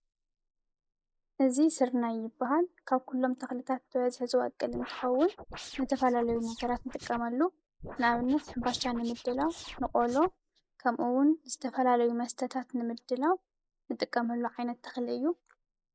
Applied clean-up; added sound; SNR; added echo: neural mask model Resemble Enhance denoiser.